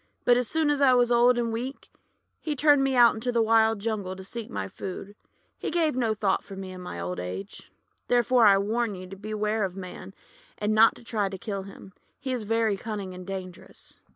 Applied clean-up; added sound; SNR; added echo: none; none; none; none.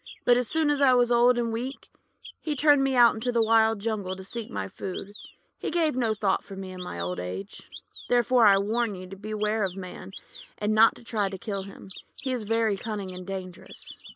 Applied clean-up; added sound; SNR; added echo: neural mask model Resemble Enhance denoiser.